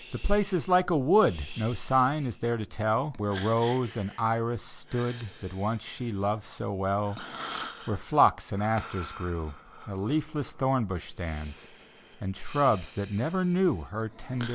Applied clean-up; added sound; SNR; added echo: none; Breathing; 18 dB; none.